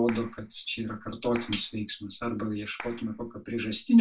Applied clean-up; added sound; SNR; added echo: none; Clapping; 18 dB; reverberation time 0.1 s.